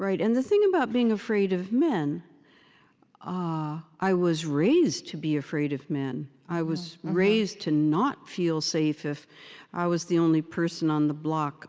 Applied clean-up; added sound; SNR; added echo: none; none; none; none.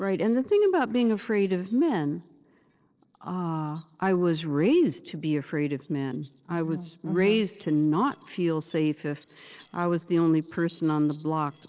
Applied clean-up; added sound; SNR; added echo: neural separator model SepFormer DNS4.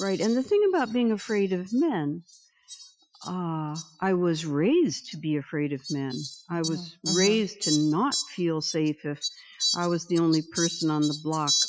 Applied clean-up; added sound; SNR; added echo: classical method Wiener filter.